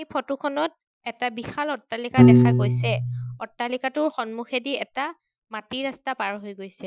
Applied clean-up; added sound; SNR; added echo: classical method Wiener filter.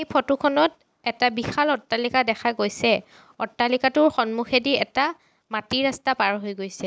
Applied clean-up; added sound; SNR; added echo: none; none; none; none.